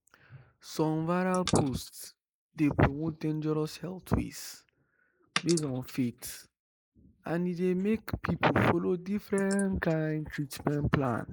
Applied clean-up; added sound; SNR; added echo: neural mask model Resemble Enhance denoiser.